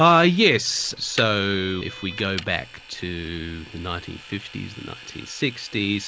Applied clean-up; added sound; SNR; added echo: none; Vehicle; 17 dB; none.